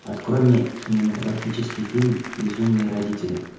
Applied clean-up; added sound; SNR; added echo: none; Applause / Crowd; 17 dB; reverberation time 1.0 s.